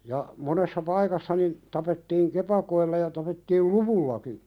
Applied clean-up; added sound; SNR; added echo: none; none; none; none.